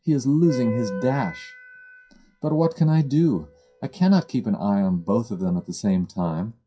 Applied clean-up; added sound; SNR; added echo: classical method WPE with log-MMSE.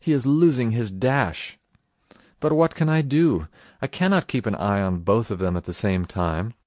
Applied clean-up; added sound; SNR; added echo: none; none; none; none.